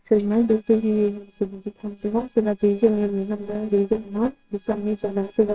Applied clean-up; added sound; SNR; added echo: neural separator model SepFormer WHAMR!.